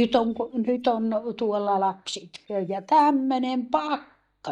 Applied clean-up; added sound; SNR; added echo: neural mask model DeepFilterNet 3.